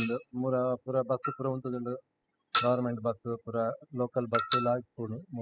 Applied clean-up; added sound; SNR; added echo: classical method spectral subtraction.